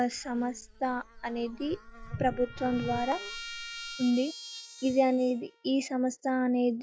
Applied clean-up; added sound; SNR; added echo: classical method log-MMSE.